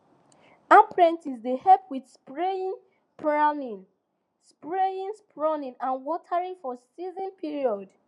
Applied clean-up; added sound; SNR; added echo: none; none; none; none.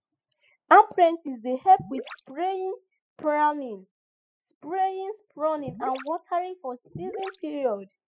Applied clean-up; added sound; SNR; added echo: classical method spectral subtraction.